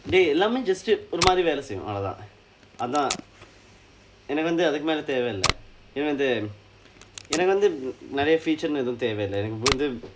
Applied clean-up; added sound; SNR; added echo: none; Packing tape, duct tape; 10 dB; none.